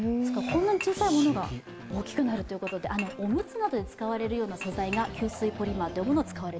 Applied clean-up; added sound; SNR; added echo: none; Dishes, pots, and pans / Chink, clink; 17 dB; none.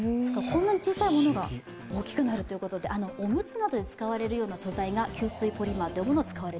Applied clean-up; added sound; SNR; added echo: none; none; none; none.